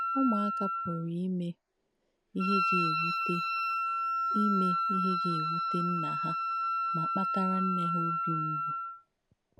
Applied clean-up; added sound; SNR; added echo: none; Wind instrument, woodwind instrument; -3 dB; none.